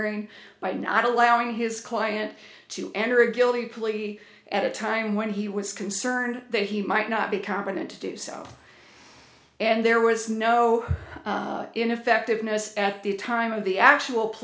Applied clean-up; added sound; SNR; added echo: none; none; none; reverberation time 0.4 s.